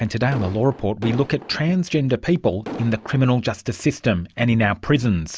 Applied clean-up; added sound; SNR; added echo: none; Explosion; 13 dB; none.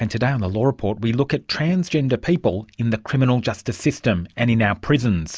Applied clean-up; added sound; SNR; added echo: none; none; none; none.